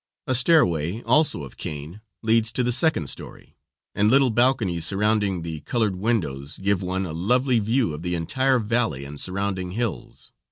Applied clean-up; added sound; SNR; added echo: none; none; none; none.